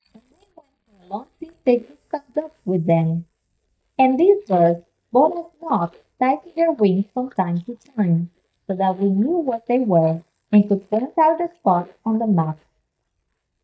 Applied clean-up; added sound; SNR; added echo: neural mask model DeepFilterNet 3.